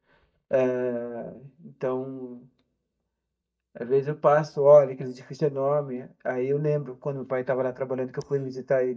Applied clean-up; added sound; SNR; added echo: neural mask model DeepFilterNet 3.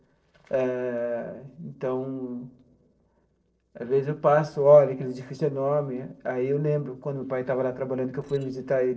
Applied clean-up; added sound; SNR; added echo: neural separator model SepFormer DNS4.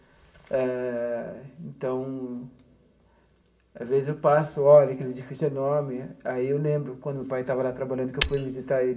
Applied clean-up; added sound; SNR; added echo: none; Shatter; -1 dB; reverberation time 0.8 s.